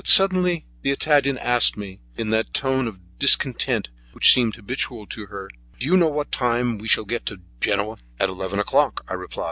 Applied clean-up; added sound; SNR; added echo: none; none; none; none.